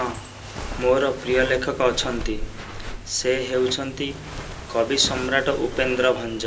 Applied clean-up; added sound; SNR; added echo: none; Walk, footsteps; 10 dB; reverberation time 0.2 s.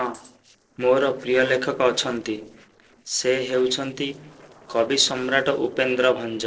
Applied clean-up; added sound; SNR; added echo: neural separator model SepFormer DNS4.